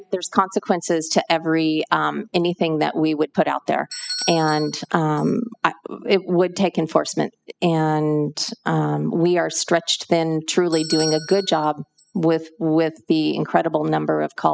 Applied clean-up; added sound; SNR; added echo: classical method spectral subtraction.